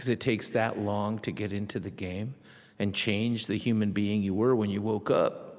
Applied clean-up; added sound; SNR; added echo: none; none; none; none.